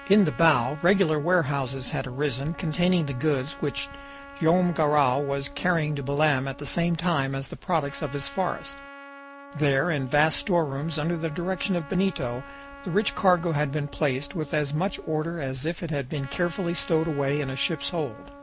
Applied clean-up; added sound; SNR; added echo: none; Trumpet; 18 dB; none.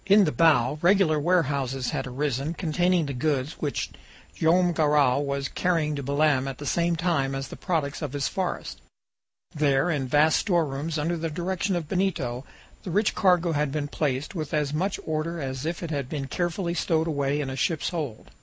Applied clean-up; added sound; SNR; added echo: none; none; none; none.